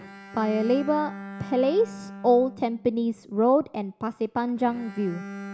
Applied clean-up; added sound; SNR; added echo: none; Bowed string instrument; 15 dB; none.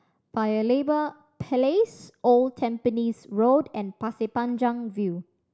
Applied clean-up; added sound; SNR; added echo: none; none; none; none.